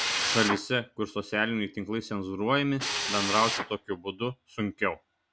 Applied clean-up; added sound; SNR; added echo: none; Drill; 5 dB; none.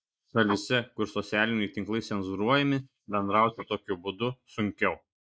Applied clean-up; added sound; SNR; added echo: neural mask model Resemble Enhance denoiser.